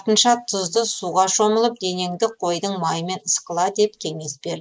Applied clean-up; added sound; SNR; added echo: neural mask model Resemble Enhance denoiser.